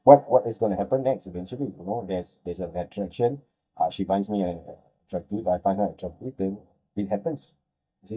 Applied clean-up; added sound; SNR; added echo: neural mask model DeepFilterNet 3.